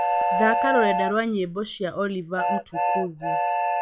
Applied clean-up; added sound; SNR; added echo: classical method log-MMSE.